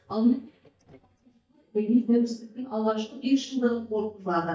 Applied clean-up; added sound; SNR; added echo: neural mask model DeepFilterNet 3.